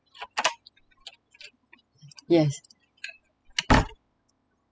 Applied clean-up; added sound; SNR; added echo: classical method spectral subtraction.